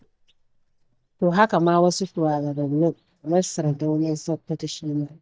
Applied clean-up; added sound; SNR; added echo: neural mask model DeepFilterNet 3.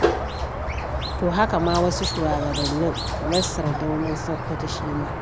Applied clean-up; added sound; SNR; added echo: none; Squeak; 1 dB; none.